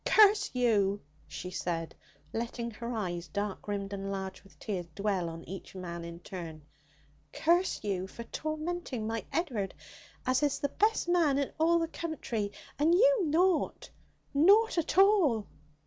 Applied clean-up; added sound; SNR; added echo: none; none; none; none.